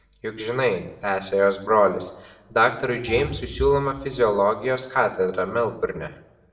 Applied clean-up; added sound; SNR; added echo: none; Bowed string instrument; 14 dB; reverberation time 0.6 s.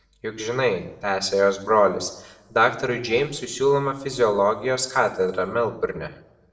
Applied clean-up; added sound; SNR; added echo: neural separator model SepFormer DNS4.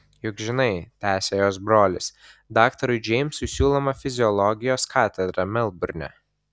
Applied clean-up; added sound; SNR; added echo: none; none; none; none.